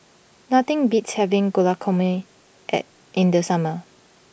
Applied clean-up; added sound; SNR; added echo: none; none; none; none.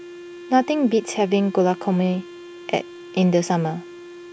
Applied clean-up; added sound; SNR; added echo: none; Wind instrument, woodwind instrument; 17 dB; none.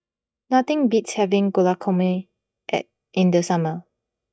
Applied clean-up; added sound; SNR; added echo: neural mask model DeepFilterNet 3.